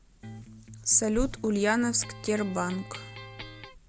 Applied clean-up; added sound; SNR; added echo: none; Electric guitar + Bird; 11 dB; none.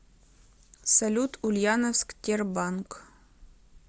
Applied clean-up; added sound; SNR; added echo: none; none; none; none.